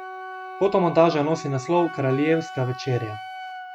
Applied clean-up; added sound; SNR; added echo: none; Wind instrument, woodwind instrument; 13 dB; none.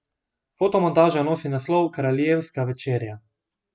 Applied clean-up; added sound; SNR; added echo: none; none; none; none.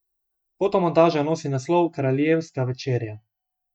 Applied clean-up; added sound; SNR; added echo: neural mask model DeepFilterNet 3.